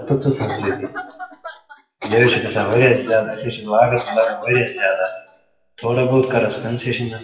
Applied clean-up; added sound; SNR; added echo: classical method WPE with log-MMSE.